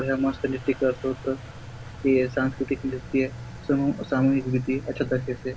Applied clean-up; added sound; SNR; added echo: none; Engine; 14 dB; none.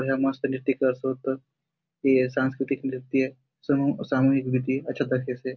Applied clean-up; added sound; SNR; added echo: none; none; none; none.